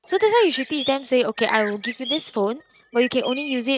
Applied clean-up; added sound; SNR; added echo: neural mask model RNNoise.